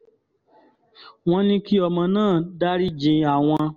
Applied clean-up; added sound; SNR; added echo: none; none; none; none.